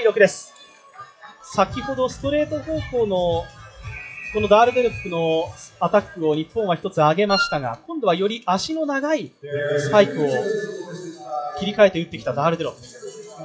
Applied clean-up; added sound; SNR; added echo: classical method WPE with log-MMSE.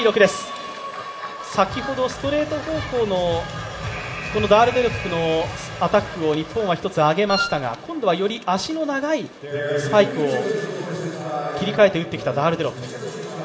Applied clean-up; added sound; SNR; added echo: none; Wind instrument, woodwind instrument; 6 dB; reverberation time 1.1 s.